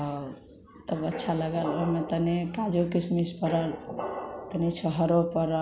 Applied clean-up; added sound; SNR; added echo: none; Squeak; 10 dB; none.